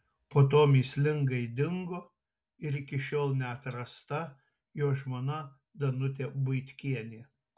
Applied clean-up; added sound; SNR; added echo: none; none; none; none.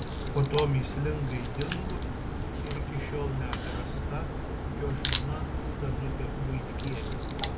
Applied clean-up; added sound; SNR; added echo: none; Crack; -2 dB; none.